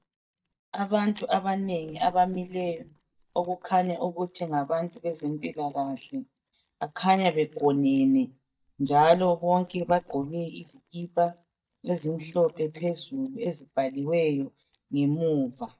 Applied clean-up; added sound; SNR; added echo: neural mask model DeepFilterNet 3.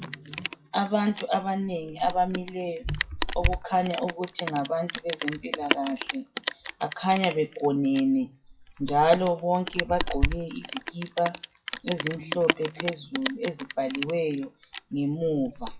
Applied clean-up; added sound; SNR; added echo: classical method WPE with log-MMSE.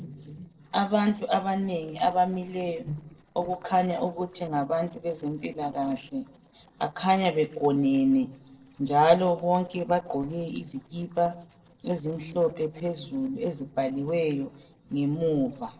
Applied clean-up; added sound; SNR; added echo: neural separator model SepFormer DNS4.